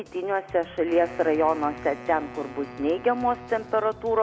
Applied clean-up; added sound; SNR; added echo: none; Wind instrument, woodwind instrument; 17 dB; none.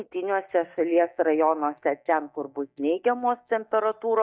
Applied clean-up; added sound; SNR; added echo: neural mask model DeepFilterNet 3.